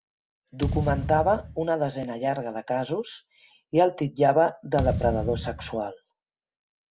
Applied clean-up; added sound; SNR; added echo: none; Thump, thud; 5 dB; none.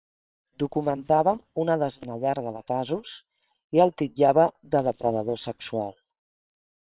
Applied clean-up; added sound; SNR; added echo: neural separator model SepFormer WHAM!.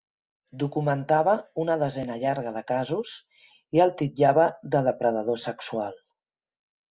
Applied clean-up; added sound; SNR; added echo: none; none; none; none.